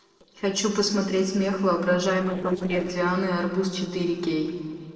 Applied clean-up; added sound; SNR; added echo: neural separator model SepFormer DNS4.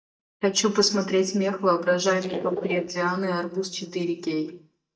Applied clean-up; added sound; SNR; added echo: neural mask model DeepFilterNet 3.